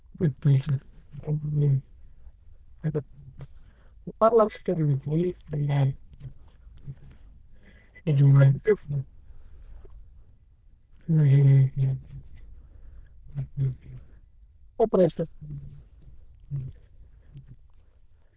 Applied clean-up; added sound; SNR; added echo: neural diffusion model UNIVERSE++.